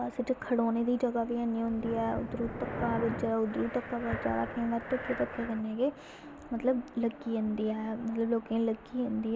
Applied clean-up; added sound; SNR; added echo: none; Breathing; 8 dB; reverberation time 1.1 s.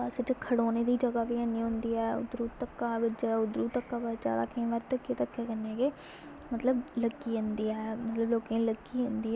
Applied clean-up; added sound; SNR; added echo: none; none; none; none.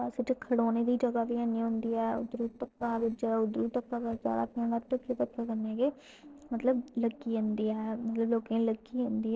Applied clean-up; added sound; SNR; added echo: neural separator model SepFormer DNS4.